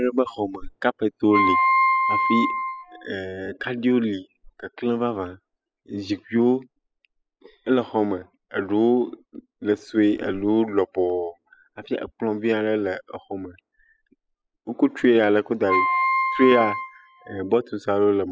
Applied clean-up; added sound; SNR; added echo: classical method spectral subtraction.